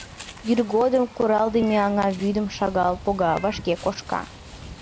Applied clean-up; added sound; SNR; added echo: none; Meow; 17 dB; none.